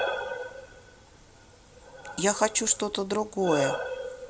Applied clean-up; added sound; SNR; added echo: none; Breathing; 6 dB; none.